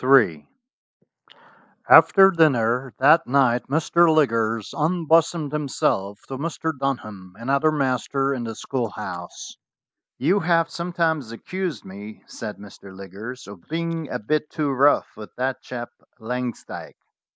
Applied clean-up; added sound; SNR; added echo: neural mask model Resemble Enhance denoiser.